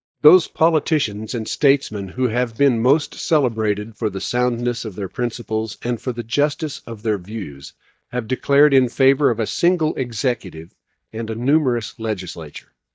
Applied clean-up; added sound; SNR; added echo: neural mask model DeepFilterNet 3.